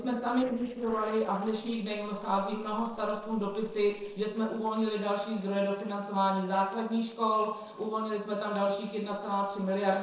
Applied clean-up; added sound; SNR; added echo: neural separator model SepFormer DNS4.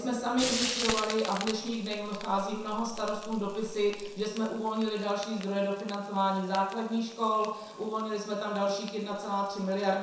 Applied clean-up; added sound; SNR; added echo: none; Frying (food); 10 dB; reverberation time 0.7 s.